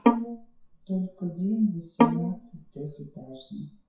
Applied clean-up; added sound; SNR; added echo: classical method WPE with log-MMSE.